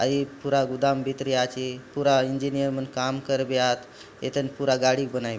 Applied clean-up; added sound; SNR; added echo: none; none; none; none.